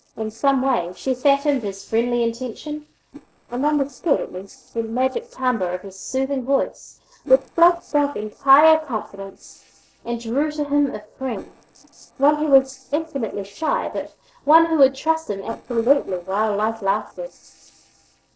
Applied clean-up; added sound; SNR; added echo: neural separator model SepFormer DNS4.